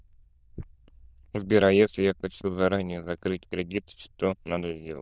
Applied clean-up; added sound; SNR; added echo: neural diffusion model UNIVERSE++.